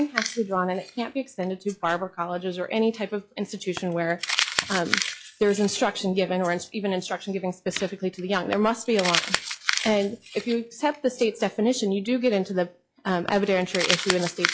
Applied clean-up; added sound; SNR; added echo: classical method log-MMSE.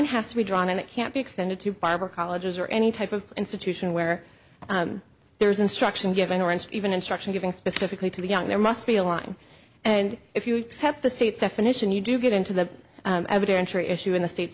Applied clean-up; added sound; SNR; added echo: none; none; none; none.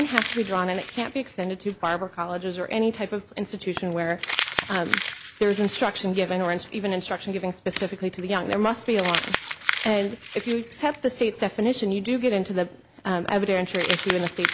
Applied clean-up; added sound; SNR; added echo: none; Crumpling, crinkling; 6 dB; none.